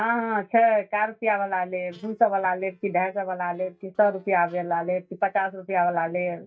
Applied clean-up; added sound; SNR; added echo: neural mask model DeepFilterNet 3.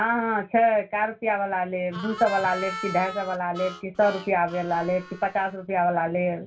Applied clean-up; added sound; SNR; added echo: none; Harmonica; 12 dB; reverberation time 0.2 s.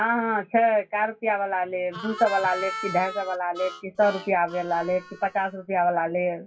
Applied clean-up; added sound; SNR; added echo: classical method WPE with log-MMSE.